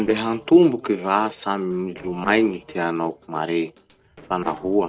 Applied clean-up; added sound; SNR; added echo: neural separator model SepFormer DNS4.